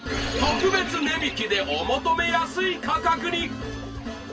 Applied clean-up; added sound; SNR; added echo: none; Bird vocalization, bird call, bird song; 19 dB; reverberation time 0.1 s.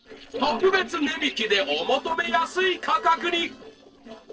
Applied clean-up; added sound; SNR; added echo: neural separator model SepFormer DNS4.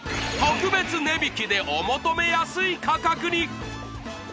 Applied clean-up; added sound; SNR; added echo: none; none; none; none.